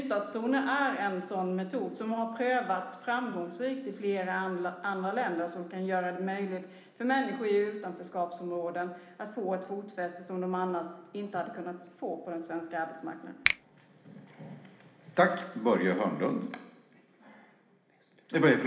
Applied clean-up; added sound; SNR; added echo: none; Finger snapping; 5 dB; reverberation time 1.0 s.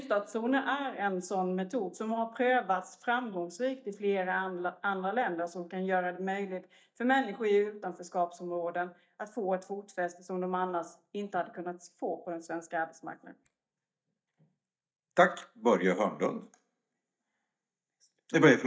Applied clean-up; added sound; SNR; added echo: neural mask model DeepFilterNet 3.